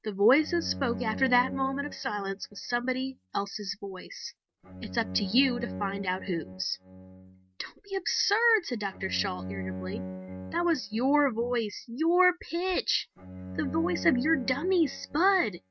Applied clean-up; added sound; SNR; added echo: neural mask model RNNoise.